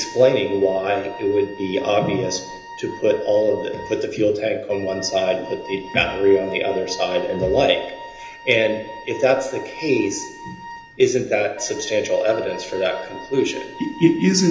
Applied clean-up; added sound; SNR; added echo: none; Wind instrument, woodwind instrument; 17 dB; reverberation time 0.8 s.